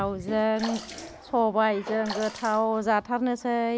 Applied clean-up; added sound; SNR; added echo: none; Sink (filling or washing) / Water / Splash, splatter; 13 dB; none.